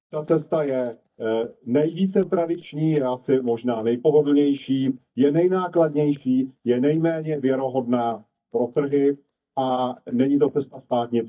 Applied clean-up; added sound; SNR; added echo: neural mask model DeepFilterNet 3.